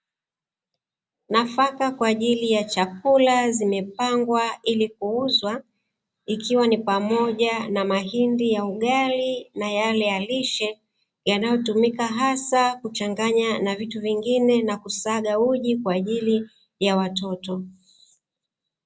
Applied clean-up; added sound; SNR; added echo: none; none; none; none.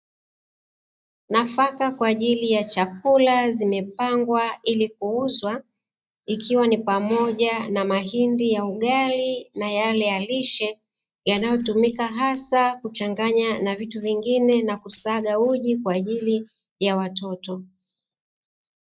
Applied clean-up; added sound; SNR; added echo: neural mask model DeepFilterNet 3.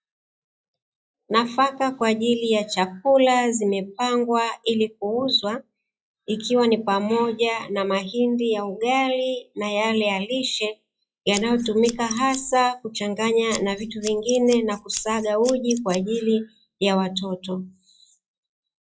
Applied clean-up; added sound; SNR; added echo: classical method log-MMSE.